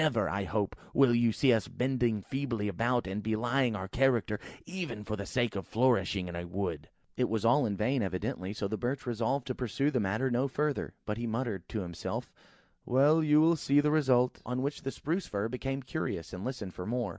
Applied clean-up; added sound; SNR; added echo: none; none; none; none.